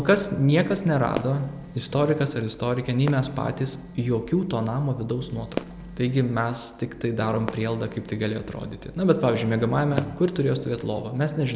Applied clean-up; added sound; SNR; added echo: none; Telephone + Fireworks; 16 dB; none.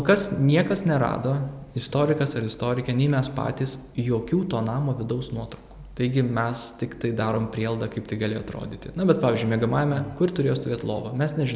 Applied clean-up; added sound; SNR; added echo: none; none; none; none.